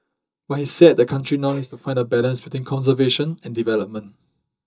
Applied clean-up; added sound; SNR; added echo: neural mask model DeepFilterNet 3.